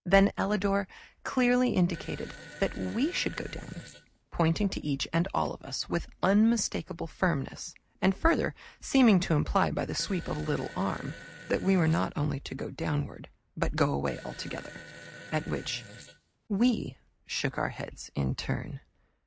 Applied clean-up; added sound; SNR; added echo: none; Fart; 18 dB; none.